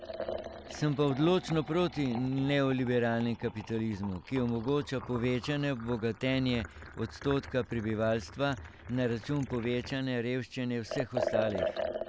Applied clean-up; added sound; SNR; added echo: none; Liquid; 9 dB; none.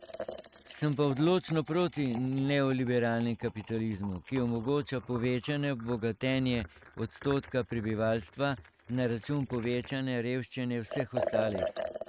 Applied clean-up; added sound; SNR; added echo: neural mask model RNNoise.